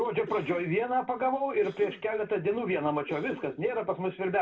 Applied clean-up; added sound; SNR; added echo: neural separator model SepFormer DNS4.